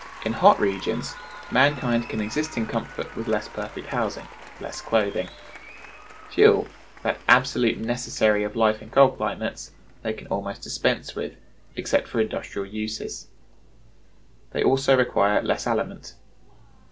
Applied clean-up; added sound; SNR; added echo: none; Applause; 20 dB; none.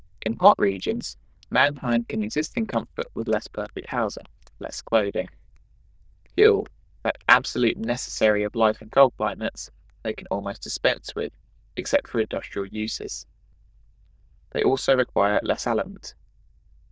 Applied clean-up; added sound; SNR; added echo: neural diffusion model UNIVERSE++.